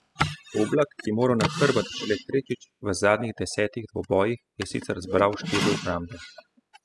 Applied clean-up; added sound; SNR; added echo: classical method spectral subtraction.